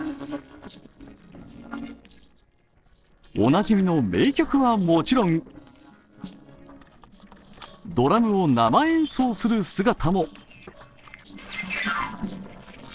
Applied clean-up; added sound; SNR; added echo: neural separator model SepFormer DNS4.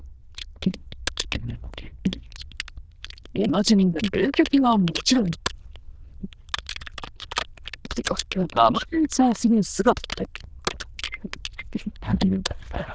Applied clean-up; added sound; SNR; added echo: neural diffusion model UNIVERSE++.